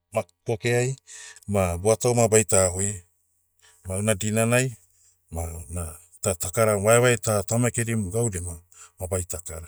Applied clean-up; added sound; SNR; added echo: neural mask model DeepFilterNet 3.